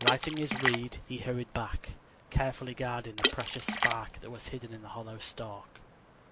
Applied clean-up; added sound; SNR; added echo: none; Water / Splash, splatter; 0 dB; none.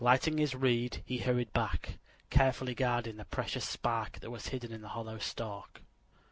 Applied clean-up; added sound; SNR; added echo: none; none; none; none.